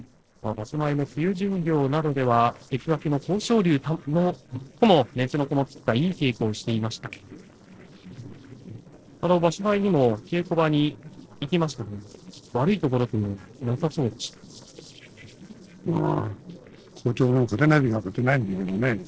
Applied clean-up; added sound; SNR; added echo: neural separator model SepFormer DNS4.